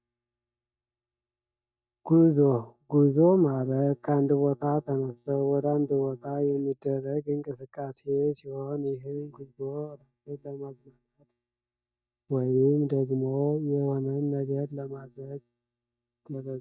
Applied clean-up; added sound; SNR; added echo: neural mask model DeepFilterNet 3.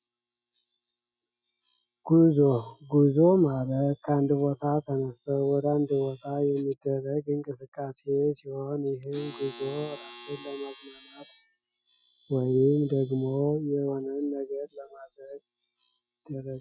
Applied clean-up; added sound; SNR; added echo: classical method Wiener filter.